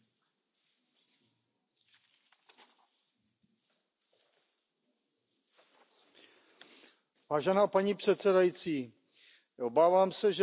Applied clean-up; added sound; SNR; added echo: none; none; none; none.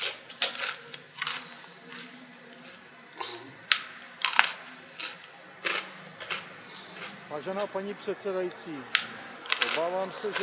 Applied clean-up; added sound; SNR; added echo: none; Chewing, mastication; -4 dB; none.